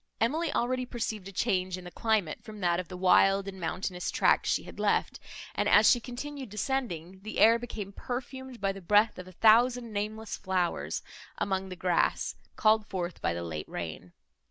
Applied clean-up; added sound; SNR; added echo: none; none; none; none.